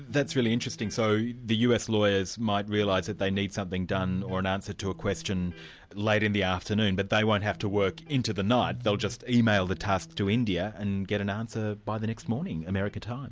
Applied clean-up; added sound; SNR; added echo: none; Electric guitar; 19 dB; none.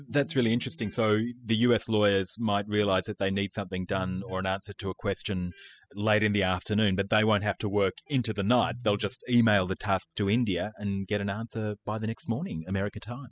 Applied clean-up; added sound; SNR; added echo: classical method spectral subtraction.